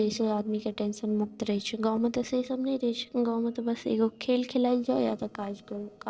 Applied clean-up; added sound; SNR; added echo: neural separator model SepFormer DNS4.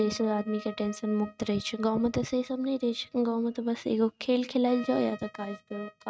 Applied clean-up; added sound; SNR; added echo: neural mask model RNNoise.